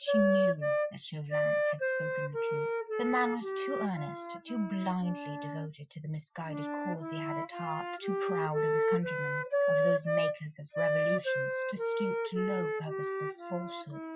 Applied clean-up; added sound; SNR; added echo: classical method Wiener filter.